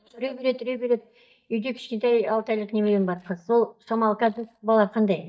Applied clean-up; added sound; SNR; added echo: neural mask model DeepFilterNet 3.